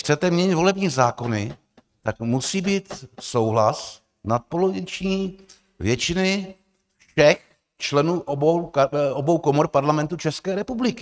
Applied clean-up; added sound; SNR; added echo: neural mask model RNNoise.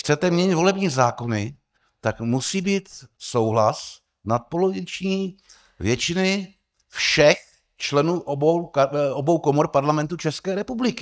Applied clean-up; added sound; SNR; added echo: neural mask model DeepFilterNet 3.